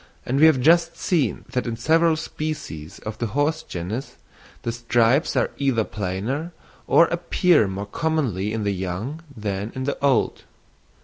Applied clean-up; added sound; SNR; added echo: none; none; none; none.